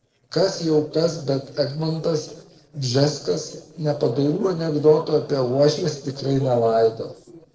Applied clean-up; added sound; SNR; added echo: neural separator model SepFormer DNS4.